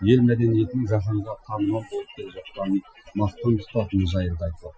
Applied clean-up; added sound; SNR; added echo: classical method Wiener filter.